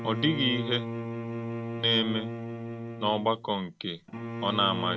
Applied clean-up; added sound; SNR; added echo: none; Bowed string instrument; 5 dB; none.